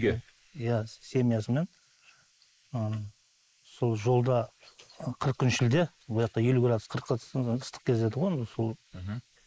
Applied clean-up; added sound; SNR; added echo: neural mask model Resemble Enhance denoiser.